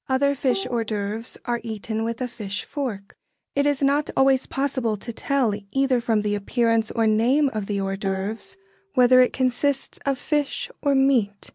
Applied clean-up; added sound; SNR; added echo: none; Bowed string instrument; 15 dB; none.